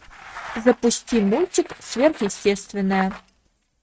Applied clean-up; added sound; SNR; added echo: neural mask model RNNoise.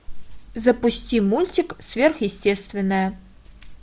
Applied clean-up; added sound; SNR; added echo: none; none; none; none.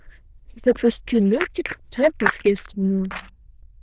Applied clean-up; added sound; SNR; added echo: neural diffusion model UNIVERSE++.